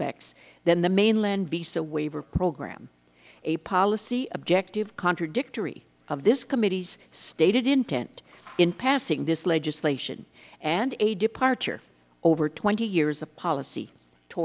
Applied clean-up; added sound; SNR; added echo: none; none; none; none.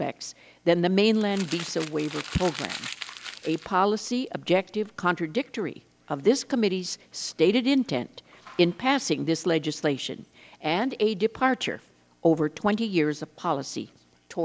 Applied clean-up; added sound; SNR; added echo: none; Crumpling, crinkling; 12 dB; none.